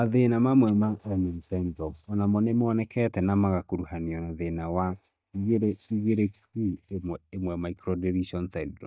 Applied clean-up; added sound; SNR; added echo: neural mask model DeepFilterNet 3.